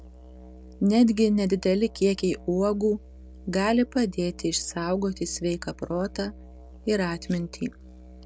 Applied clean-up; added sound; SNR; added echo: none; Musical instrument; 19 dB; none.